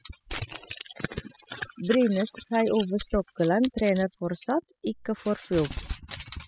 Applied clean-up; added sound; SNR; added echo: classical method spectral subtraction.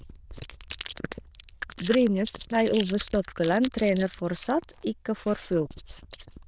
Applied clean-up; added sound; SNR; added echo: neural diffusion model UNIVERSE++.